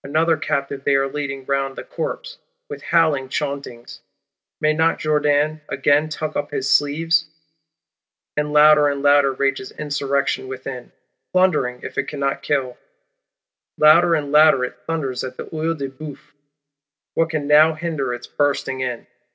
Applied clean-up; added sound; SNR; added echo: none; none; none; none.